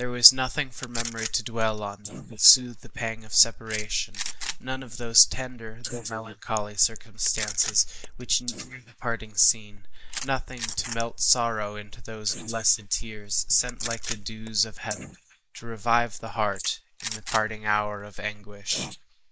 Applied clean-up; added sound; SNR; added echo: neural mask model Resemble Enhance denoiser.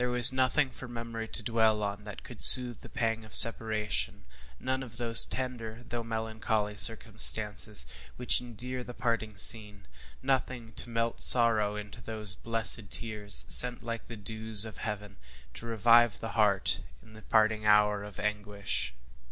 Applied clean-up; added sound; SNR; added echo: none; none; none; none.